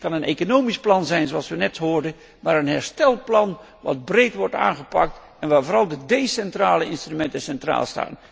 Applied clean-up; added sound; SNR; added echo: none; none; none; none.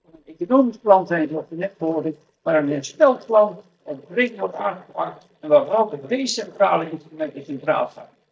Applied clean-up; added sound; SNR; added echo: neural mask model DeepFilterNet 3.